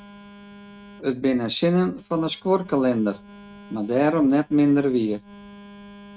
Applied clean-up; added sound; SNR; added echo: neural mask model RNNoise.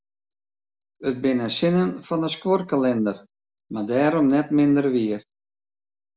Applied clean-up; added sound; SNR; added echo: none; none; none; none.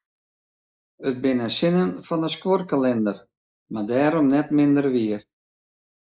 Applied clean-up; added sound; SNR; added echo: neural mask model Resemble Enhance denoiser.